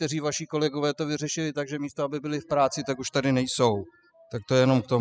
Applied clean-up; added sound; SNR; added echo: classical method spectral subtraction.